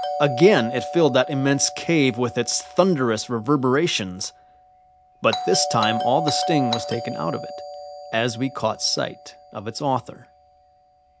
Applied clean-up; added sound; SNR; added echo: none; Doorbell; 9 dB; none.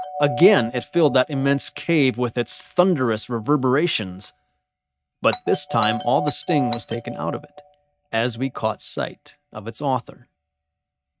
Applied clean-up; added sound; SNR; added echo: neural mask model RNNoise.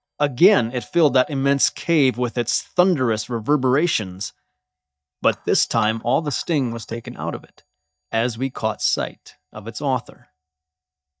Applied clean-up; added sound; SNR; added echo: neural mask model DeepFilterNet 3.